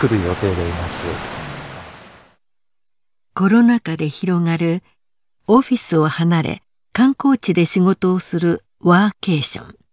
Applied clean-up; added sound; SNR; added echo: none; none; none; none.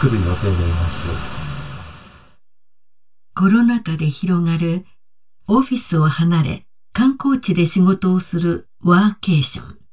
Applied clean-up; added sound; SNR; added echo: none; none; none; reverberation time 0.1 s.